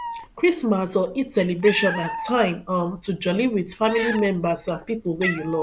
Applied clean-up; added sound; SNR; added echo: none; Cat; 12 dB; none.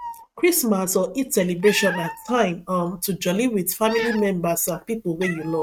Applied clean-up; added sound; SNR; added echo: neural mask model RNNoise.